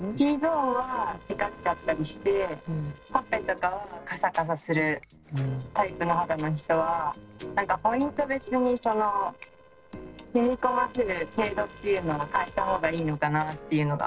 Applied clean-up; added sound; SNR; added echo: neural separator model SepFormer DNS4.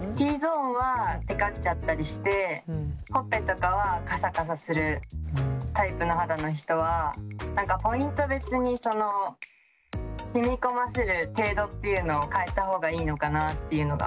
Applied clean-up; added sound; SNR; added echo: none; none; none; none.